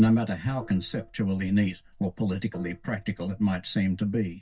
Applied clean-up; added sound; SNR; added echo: neural mask model DeepFilterNet 3.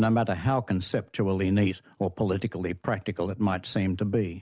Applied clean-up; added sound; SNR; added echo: none; none; none; none.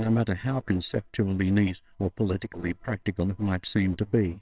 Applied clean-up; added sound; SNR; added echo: neural separator model SepFormer WHAMR!.